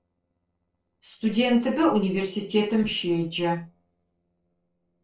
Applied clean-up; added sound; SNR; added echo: neural separator model SepFormer DNS4.